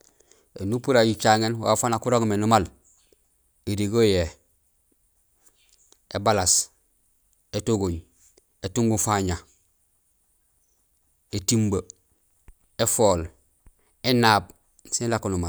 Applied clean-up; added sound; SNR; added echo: none; none; none; none.